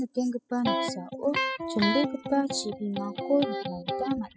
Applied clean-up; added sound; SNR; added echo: classical method spectral subtraction.